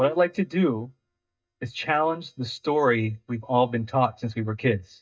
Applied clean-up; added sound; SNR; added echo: neural mask model DeepFilterNet 3.